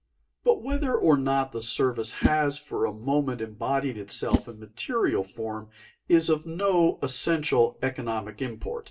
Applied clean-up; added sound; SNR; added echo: none; Whoosh, swoosh, swish; 8 dB; reverberation time 0.2 s.